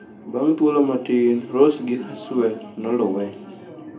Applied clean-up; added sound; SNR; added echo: none; none; none; reverberation time 0.3 s.